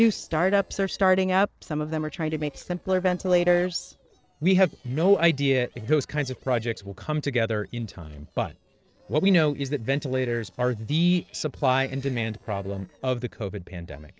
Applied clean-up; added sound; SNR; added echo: neural separator model SepFormer DNS4.